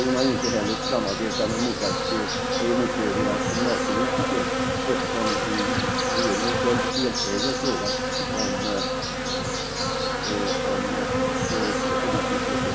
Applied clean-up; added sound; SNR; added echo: none; Insect; -4 dB; none.